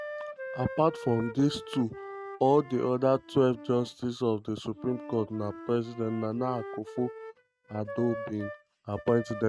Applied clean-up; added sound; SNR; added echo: neural mask model RNNoise.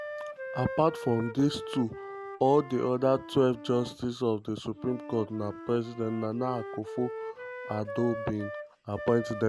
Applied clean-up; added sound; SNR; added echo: none; Wind instrument, woodwind instrument; 11 dB; none.